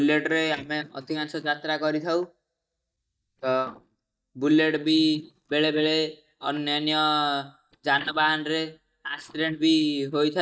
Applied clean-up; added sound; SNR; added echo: neural mask model DeepFilterNet 3.